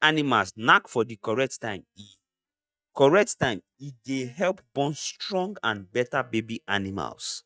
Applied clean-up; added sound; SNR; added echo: neural mask model DeepFilterNet 3.